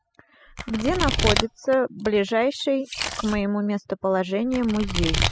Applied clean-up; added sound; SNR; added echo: classical method spectral subtraction.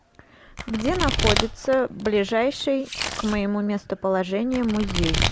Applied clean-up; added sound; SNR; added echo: none; Domestic sounds, home sounds; 4 dB; none.